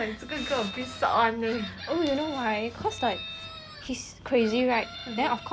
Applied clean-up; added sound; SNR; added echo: none; Chicken, rooster; 13 dB; none.